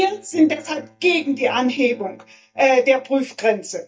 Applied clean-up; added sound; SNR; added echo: neural mask model DeepFilterNet 3.